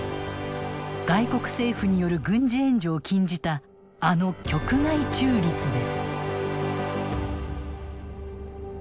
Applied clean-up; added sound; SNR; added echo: none; none; none; none.